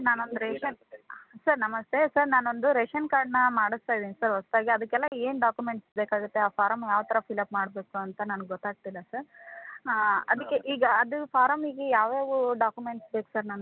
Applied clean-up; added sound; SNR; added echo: none; none; none; none.